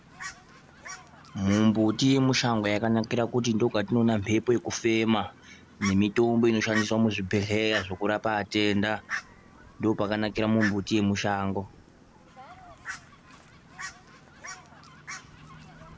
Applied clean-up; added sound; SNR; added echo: none; Fowl; 15 dB; none.